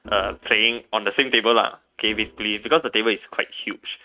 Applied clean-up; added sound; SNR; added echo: neural mask model RNNoise.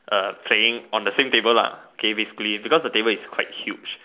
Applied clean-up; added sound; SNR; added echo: none; none; none; none.